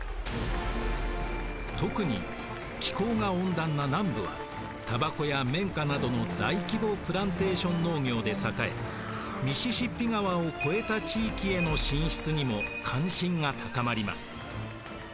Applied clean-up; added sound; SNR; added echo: none; Applause; 19 dB; none.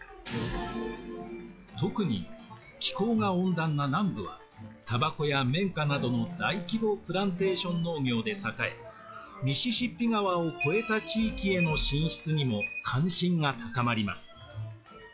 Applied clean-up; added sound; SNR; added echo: classical method log-MMSE.